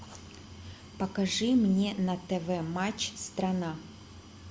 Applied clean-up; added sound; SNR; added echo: none; none; none; none.